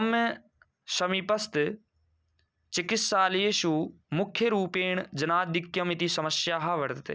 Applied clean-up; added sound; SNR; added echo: none; none; none; none.